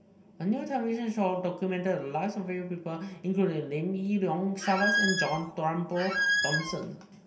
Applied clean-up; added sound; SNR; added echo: none; Squeak; -1 dB; reverberation time 2.3 s.